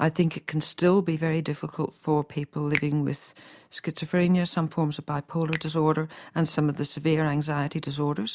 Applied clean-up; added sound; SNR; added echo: neural mask model Resemble Enhance denoiser.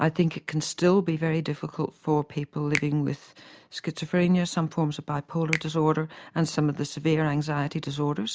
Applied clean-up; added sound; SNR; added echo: none; Finger snapping; 14 dB; none.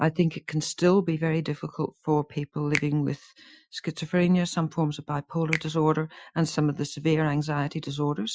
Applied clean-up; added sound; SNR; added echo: classical method Wiener filter.